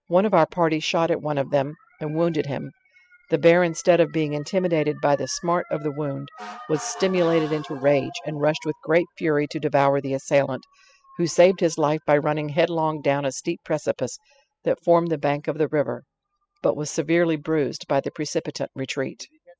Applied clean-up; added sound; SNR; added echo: classical method spectral subtraction.